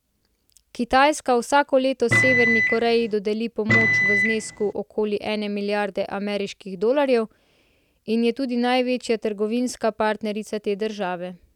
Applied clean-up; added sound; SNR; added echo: none; Microwave oven; -3 dB; none.